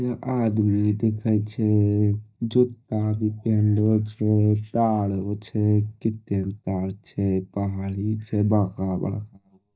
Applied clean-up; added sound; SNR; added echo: neural mask model DeepFilterNet 3.